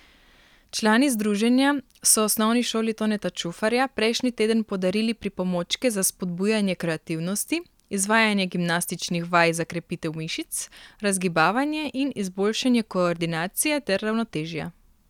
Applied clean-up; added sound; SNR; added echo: none; none; none; none.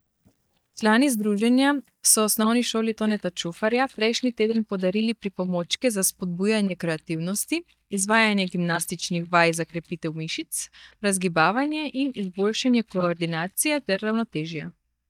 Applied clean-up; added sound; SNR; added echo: neural mask model DeepFilterNet 3.